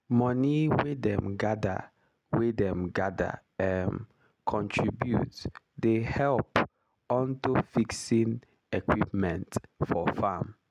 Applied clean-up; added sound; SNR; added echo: none; none; none; none.